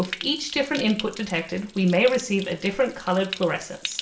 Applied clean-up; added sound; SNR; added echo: none; Stream; 13 dB; reverberation time 0.4 s.